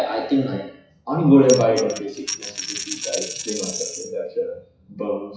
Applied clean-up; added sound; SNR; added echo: classical method WPE with log-MMSE.